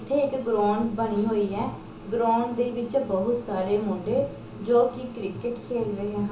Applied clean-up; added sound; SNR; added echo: none; none; none; reverberation time 0.8 s.